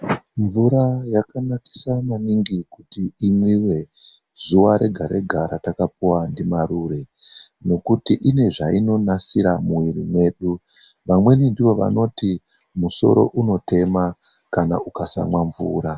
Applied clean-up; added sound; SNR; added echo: none; none; none; none.